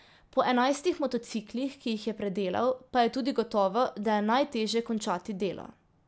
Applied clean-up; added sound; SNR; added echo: none; none; none; none.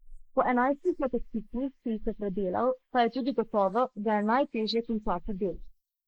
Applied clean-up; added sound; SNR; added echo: neural mask model Resemble Enhance denoiser.